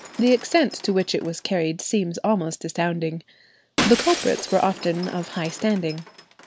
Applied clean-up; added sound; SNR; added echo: none; Shatter; 11 dB; none.